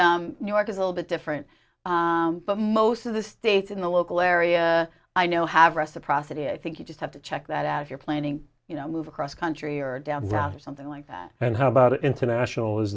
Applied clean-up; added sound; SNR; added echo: none; none; none; none.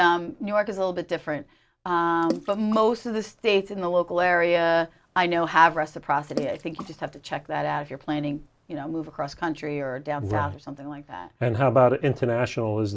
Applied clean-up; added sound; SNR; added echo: none; Water / Splash, splatter; 17 dB; none.